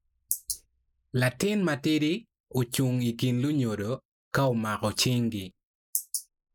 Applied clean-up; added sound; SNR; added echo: neural mask model Resemble Enhance denoiser.